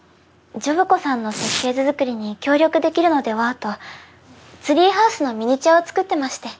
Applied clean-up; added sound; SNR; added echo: none; Domestic sounds, home sounds; 13 dB; none.